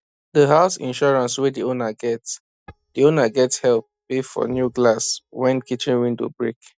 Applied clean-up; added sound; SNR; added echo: neural mask model DeepFilterNet 3.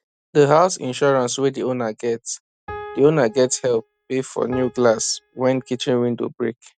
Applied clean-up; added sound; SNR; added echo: neural mask model RNNoise.